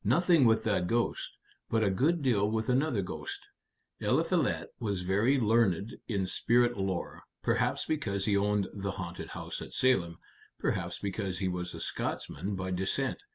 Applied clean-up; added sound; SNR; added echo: none; none; none; none.